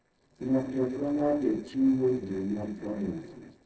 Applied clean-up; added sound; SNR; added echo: neural separator model SepFormer DNS4.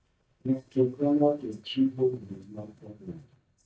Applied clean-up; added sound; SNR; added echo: neural mask model DeepFilterNet 3.